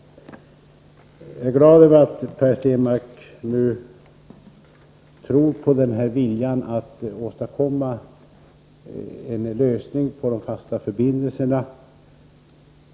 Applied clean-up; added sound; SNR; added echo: none; none; none; none.